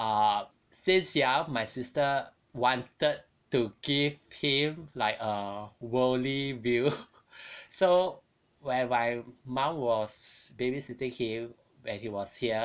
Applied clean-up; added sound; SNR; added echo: none; none; none; none.